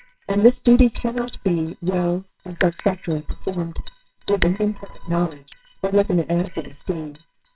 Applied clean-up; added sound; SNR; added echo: neural separator model SepFormer WHAMR!.